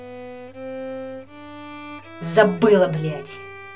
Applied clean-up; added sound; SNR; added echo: none; Bowed string instrument; 13 dB; none.